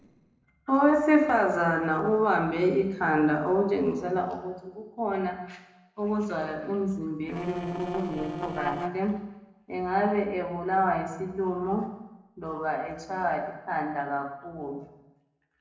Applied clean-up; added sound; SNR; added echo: neural separator model SepFormer DNS4.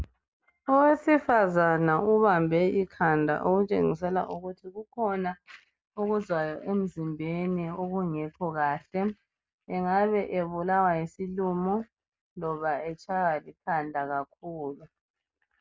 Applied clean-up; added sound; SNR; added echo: none; none; none; none.